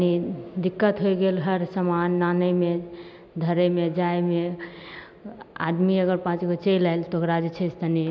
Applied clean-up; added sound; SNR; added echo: none; none; none; none.